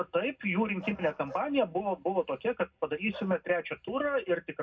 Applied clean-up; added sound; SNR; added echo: none; Bark; 20 dB; reverberation time 0.3 s.